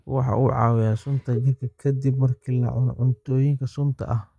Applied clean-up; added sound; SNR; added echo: neural mask model DeepFilterNet 3.